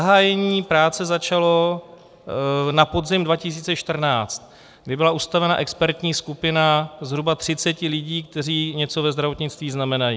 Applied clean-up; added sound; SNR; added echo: none; none; none; none.